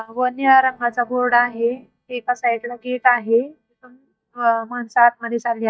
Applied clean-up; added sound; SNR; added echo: neural mask model DeepFilterNet 3.